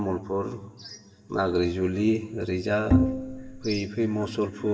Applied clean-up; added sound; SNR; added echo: none; Bowed string instrument; -3 dB; reverberation time 1.7 s.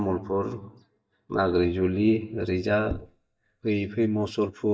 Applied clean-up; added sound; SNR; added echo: neural mask model DeepFilterNet 3.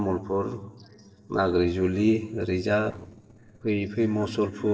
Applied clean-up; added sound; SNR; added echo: neural separator model SepFormer DNS4.